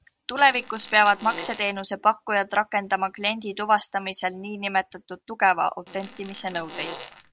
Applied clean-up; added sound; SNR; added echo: none; Fart; 15 dB; none.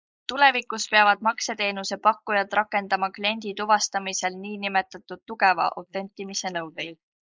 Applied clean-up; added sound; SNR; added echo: neural mask model Resemble Enhance denoiser.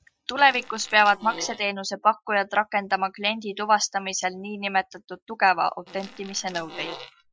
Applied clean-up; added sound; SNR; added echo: classical method Wiener filter.